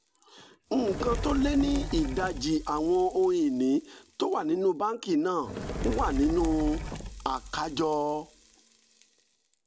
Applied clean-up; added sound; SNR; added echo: none; Fire; 9 dB; none.